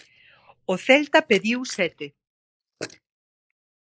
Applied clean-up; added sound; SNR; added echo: neural mask model Resemble Enhance denoiser.